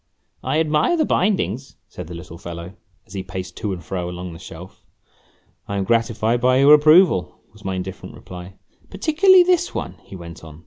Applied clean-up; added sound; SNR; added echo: none; none; none; none.